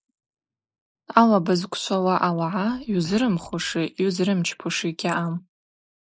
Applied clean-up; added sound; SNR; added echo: neural mask model Resemble Enhance denoiser.